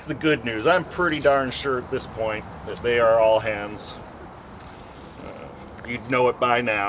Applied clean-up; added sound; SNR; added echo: none; none; none; none.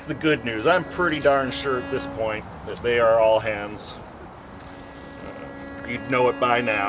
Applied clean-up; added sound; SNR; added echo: none; Bowed string instrument; 15 dB; none.